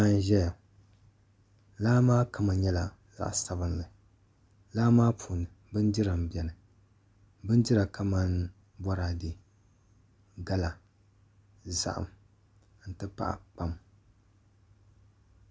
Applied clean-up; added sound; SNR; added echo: none; none; none; none.